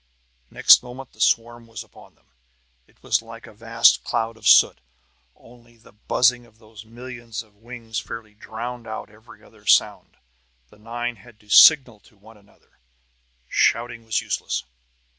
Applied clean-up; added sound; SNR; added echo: none; none; none; none.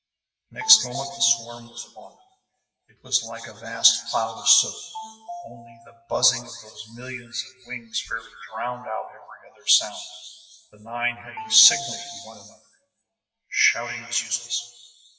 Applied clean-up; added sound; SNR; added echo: classical method WPE with log-MMSE.